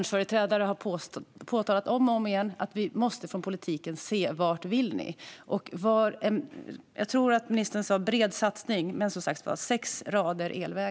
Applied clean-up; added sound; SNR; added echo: none; none; none; none.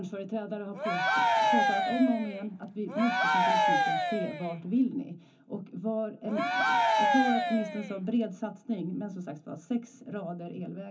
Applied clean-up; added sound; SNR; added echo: none; Cheering; -5 dB; reverberation time 0.3 s.